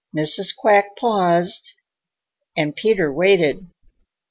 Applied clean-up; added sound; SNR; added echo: none; none; none; none.